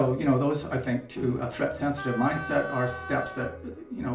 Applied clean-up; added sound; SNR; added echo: none; Wind instrument, woodwind instrument; 10 dB; reverberation time 0.4 s.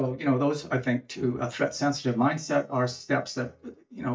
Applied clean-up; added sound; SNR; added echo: neural mask model DeepFilterNet 3.